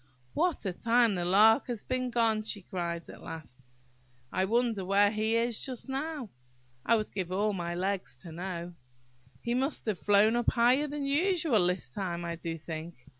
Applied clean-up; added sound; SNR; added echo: none; none; none; none.